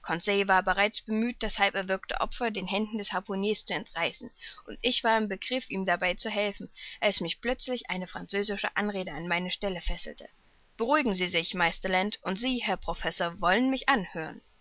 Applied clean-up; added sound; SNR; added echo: none; none; none; none.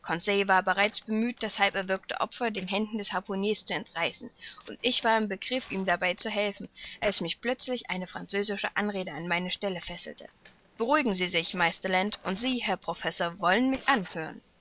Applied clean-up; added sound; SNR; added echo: neural separator model SepFormer DNS4.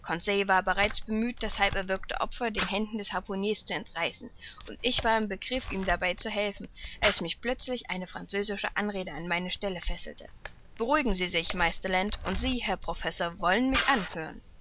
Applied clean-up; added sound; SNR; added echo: none; Camera; 6 dB; none.